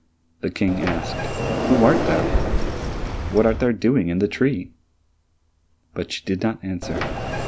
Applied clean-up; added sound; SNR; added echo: none; Sliding door; 2 dB; none.